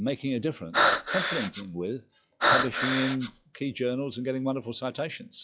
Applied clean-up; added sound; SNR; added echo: classical method log-MMSE.